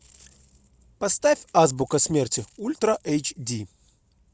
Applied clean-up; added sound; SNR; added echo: none; none; none; none.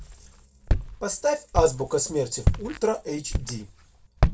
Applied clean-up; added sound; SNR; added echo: none; Walk, footsteps; 0 dB; reverberation time 0.2 s.